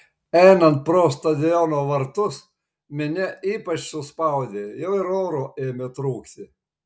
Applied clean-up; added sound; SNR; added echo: none; none; none; none.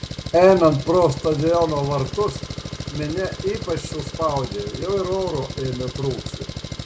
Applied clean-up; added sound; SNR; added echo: none; Engine; 9 dB; reverberation time 0.4 s.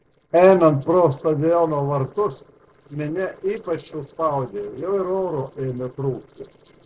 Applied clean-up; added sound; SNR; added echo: neural separator model SepFormer DNS4.